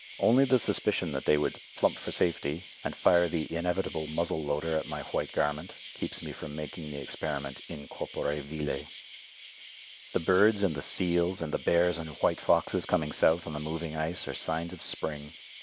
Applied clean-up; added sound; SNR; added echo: none; Insect; 17 dB; none.